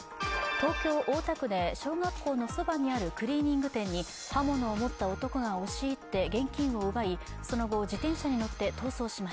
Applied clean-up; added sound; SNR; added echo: none; none; none; none.